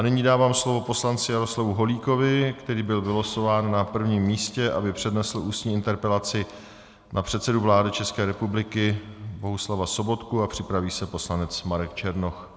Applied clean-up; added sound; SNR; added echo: none; none; none; none.